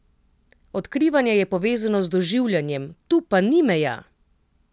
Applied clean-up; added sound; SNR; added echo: none; none; none; none.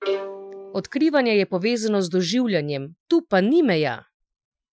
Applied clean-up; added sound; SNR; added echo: classical method Wiener filter.